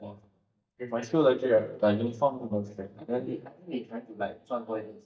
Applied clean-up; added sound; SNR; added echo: neural mask model DeepFilterNet 3.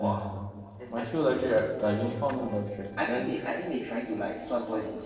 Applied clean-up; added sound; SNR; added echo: neural separator model SepFormer DNS4.